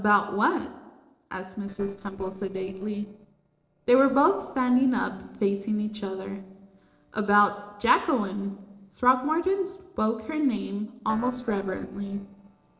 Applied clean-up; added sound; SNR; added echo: neural separator model SepFormer DNS4.